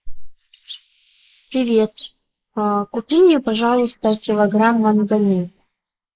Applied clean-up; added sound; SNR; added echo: neural mask model Resemble Enhance denoiser.